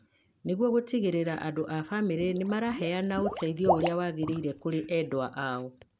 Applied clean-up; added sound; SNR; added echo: none; Water / Liquid; 6 dB; none.